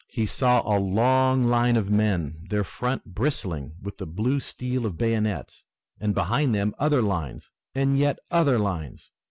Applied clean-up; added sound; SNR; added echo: none; none; none; none.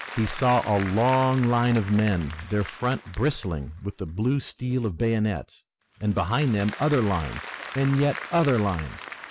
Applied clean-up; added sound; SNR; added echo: none; Applause; 15 dB; none.